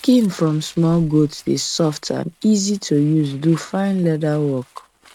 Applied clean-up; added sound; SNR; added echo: neural mask model RNNoise.